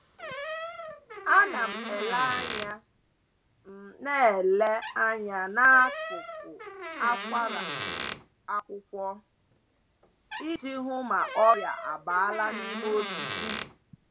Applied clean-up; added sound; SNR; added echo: none; Door; 10 dB; none.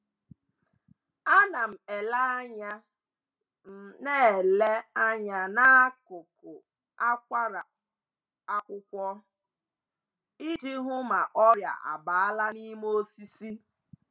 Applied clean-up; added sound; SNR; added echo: none; none; none; none.